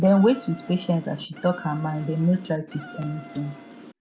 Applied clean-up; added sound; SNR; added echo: none; Insect; 17 dB; none.